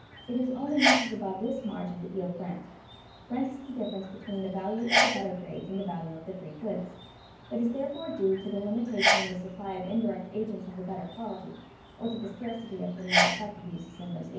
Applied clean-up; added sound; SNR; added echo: none; Sneeze; 0 dB; reverberation time 0.9 s.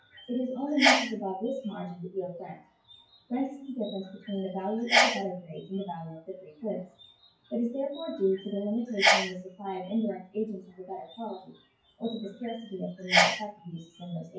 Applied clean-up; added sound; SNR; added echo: classical method WPE with log-MMSE.